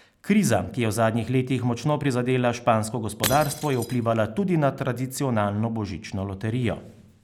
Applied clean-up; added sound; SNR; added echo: none; Shatter / Crushing; 11 dB; none.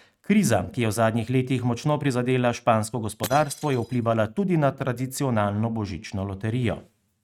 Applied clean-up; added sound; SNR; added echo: neural mask model RNNoise.